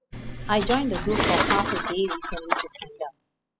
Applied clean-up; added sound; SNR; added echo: classical method spectral subtraction.